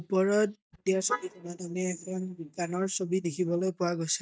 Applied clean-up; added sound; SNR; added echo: neural mask model DeepFilterNet 3.